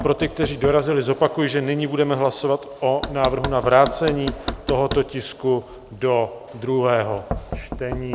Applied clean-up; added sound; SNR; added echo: none; Knock; 11 dB; none.